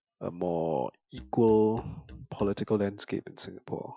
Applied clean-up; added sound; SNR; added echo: classical method Wiener filter.